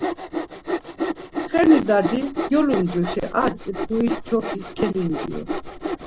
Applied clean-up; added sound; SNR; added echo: none; Sawing; 5 dB; none.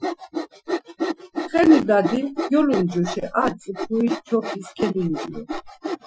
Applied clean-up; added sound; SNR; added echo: classical method Wiener filter.